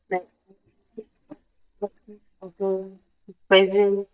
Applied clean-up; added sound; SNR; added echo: neural mask model DeepFilterNet 3.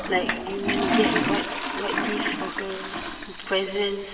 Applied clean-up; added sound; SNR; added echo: none; Toilet flush; -1 dB; reverberation time 1.4 s.